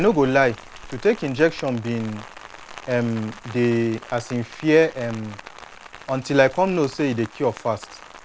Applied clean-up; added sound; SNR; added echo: none; Rain; 18 dB; none.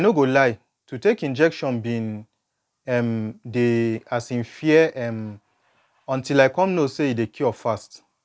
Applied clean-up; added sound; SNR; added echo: none; none; none; none.